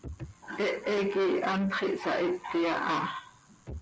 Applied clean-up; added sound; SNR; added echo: none; none; none; none.